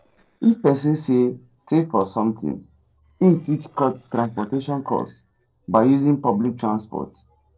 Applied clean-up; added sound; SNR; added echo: neural separator model SepFormer DNS4.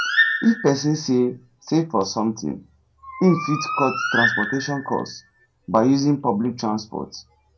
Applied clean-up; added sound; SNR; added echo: none; Bird; 6 dB; reverberation time 0.2 s.